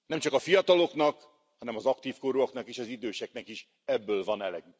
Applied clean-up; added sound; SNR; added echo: none; none; none; none.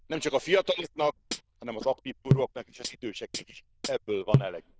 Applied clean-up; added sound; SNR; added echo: neural diffusion model UNIVERSE++.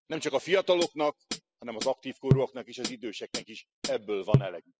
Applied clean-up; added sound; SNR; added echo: classical method spectral subtraction.